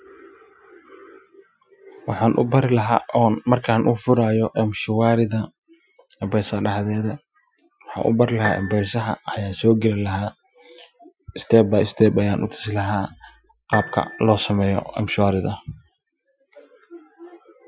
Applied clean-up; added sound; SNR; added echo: classical method Wiener filter.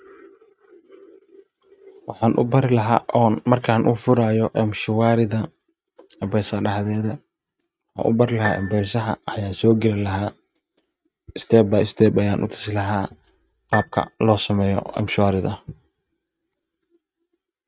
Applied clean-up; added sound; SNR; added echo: neural mask model RNNoise.